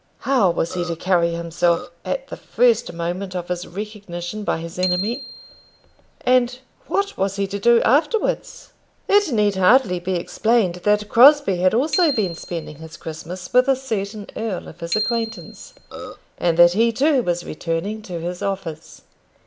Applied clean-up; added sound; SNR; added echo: none; Burping, eructation + Bicycle bell; 12 dB; none.